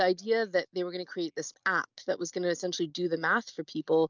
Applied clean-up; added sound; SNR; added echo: none; none; none; none.